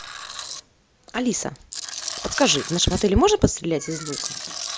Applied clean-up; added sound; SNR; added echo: none; Tools; 11 dB; none.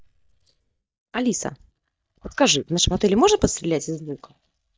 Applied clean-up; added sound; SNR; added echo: neural mask model DeepFilterNet 3.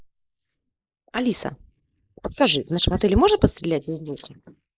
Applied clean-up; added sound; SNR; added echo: neural mask model Resemble Enhance denoiser.